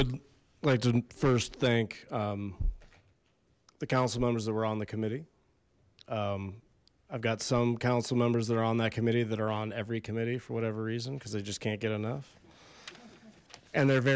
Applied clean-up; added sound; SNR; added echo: none; none; none; none.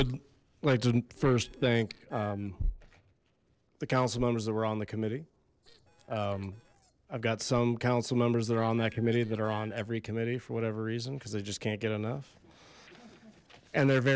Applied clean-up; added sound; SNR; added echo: neural separator model SepFormer DNS4.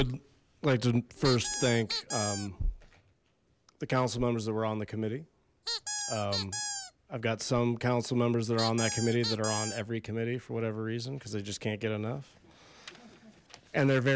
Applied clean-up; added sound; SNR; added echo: none; Squeak; 5 dB; none.